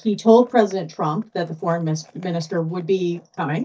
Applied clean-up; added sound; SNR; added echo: neural mask model DeepFilterNet 3.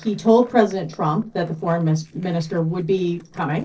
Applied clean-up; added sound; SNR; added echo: neural separator model SepFormer DNS4.